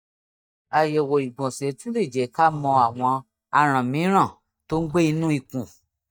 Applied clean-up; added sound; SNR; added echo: neural mask model DeepFilterNet 3.